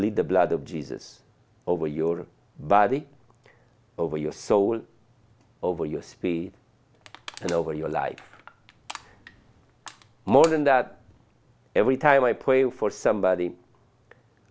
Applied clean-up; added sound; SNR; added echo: none; Crushing; 18 dB; none.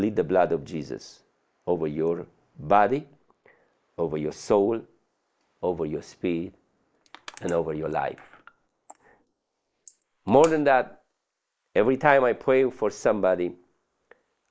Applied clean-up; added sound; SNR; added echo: neural mask model Resemble Enhance denoiser.